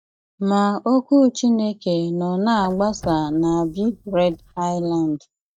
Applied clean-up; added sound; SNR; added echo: neural mask model DeepFilterNet 3.